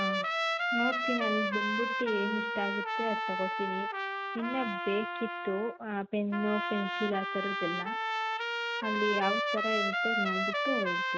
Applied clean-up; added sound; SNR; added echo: none; Trumpet; -2 dB; none.